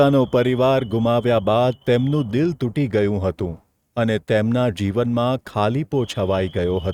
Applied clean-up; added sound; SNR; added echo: neural mask model RNNoise.